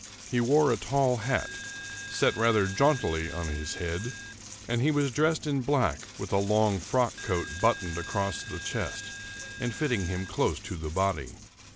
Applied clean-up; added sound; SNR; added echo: none; Coin (dropping); 13 dB; none.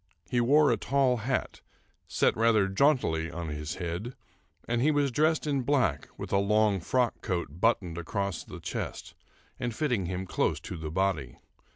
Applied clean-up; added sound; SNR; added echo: none; none; none; none.